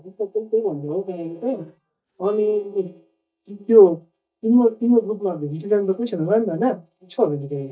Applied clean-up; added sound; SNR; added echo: neural mask model DeepFilterNet 3.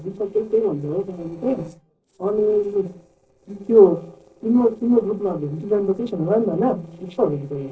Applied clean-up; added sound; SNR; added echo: neural separator model SepFormer DNS4.